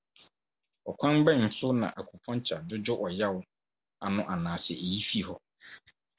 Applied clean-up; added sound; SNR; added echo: none; none; none; none.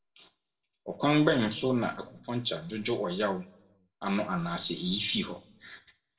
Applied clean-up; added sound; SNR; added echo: none; none; none; reverberation time 0.4 s.